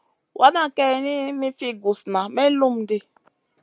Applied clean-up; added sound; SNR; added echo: none; none; none; none.